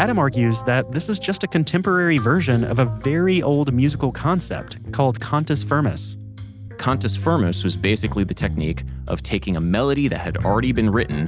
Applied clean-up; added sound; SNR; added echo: none; none; none; none.